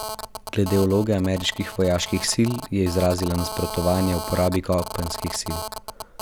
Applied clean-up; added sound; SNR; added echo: none; Telephone; 10 dB; none.